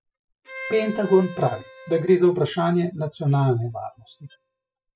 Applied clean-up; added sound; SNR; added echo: classical method spectral subtraction.